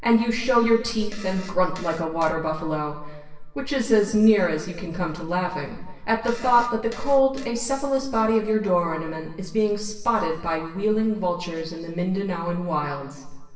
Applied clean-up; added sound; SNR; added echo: none; Fart; 19 dB; reverberation time 1.0 s.